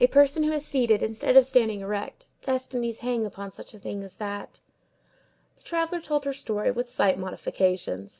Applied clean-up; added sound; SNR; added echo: none; none; none; none.